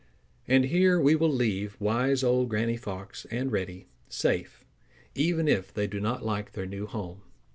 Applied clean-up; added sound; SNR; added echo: none; none; none; none.